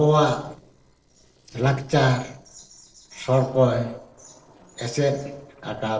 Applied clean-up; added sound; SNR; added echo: neural separator model SepFormer DNS4.